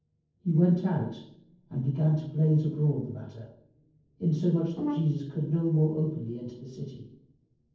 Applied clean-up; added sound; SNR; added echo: neural separator model SepFormer DNS4.